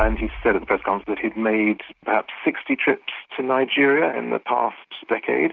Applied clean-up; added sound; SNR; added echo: none; Bass drum; 14 dB; none.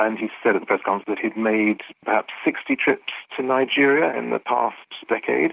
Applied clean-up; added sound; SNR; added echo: none; none; none; none.